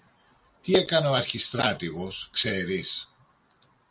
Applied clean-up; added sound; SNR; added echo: none; none; none; none.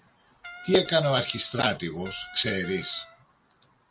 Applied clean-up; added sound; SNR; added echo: none; Brass instrument; 16 dB; none.